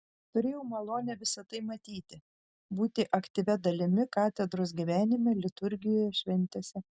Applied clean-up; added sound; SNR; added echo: none; none; none; none.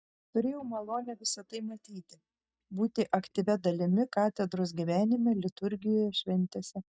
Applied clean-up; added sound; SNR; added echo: neural mask model DeepFilterNet 3.